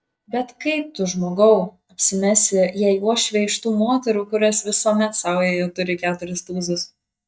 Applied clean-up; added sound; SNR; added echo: neural mask model DeepFilterNet 3.